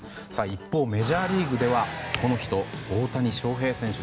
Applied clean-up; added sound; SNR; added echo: none; Crack; 19 dB; none.